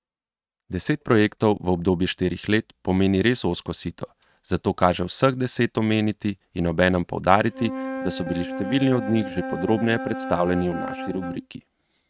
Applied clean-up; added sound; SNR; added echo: neural mask model RNNoise.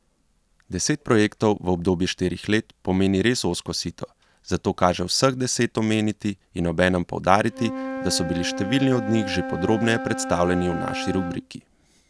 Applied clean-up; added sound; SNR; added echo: none; Wind instrument, woodwind instrument; 11 dB; none.